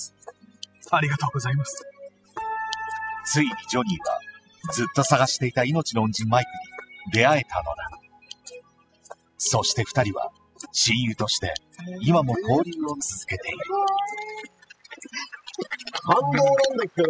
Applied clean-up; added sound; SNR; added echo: classical method spectral subtraction.